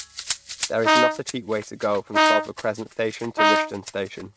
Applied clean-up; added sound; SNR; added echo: neural mask model RNNoise.